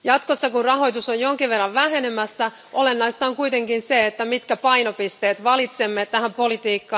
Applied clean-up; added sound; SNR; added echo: none; none; none; none.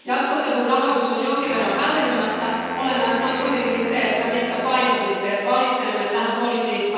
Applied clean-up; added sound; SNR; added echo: none; Wind instrument, woodwind instrument; 13 dB; reverberation time 2.1 s.